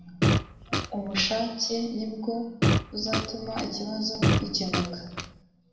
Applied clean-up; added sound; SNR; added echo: none; Fart; -4 dB; reverberation time 0.8 s.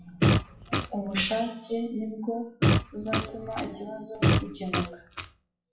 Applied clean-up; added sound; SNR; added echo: classical method WPE with log-MMSE.